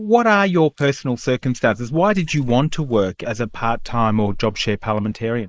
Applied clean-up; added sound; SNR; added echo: neural mask model Resemble Enhance denoiser.